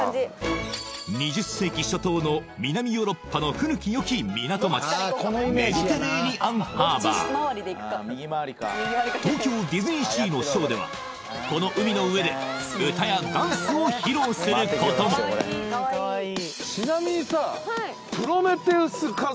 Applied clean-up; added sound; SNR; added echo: none; none; none; none.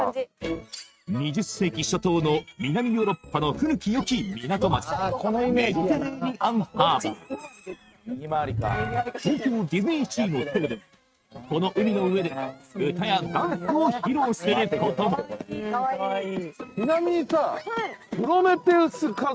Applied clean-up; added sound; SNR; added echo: neural mask model RNNoise.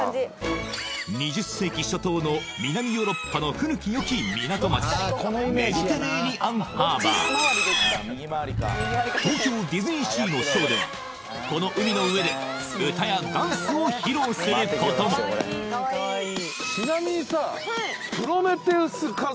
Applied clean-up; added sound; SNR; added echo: none; Wood / Tools + Livestock, farm animals, working animals; 7 dB; none.